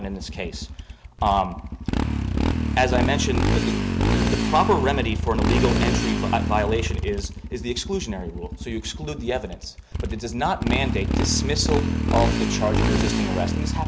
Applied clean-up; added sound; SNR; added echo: none; Motorcycle; -3 dB; none.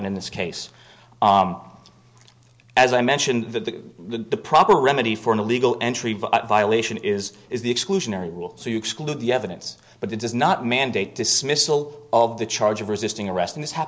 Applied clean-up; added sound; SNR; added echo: none; none; none; none.